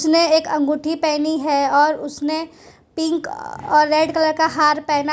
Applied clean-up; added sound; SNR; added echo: none; none; none; none.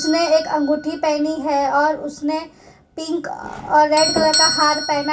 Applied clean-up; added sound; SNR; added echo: none; Doorbell; 7 dB; reverberation time 0.2 s.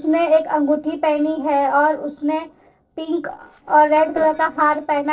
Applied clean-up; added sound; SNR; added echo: neural separator model SepFormer DNS4.